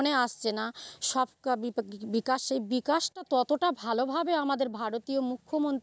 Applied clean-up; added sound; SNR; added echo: none; none; none; none.